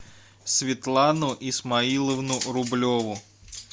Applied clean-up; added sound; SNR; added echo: none; none; none; none.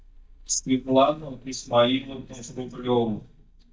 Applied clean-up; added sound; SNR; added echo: neural mask model DeepFilterNet 3.